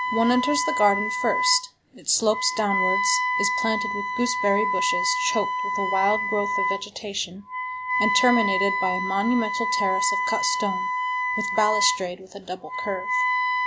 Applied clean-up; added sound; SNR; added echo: none; Wind instrument, woodwind instrument; 0 dB; none.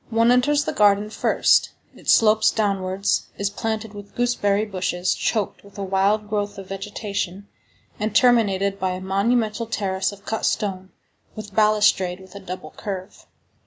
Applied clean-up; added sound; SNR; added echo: none; none; none; none.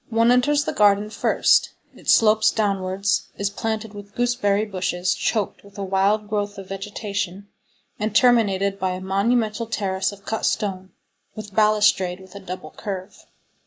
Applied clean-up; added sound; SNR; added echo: neural mask model Resemble Enhance denoiser.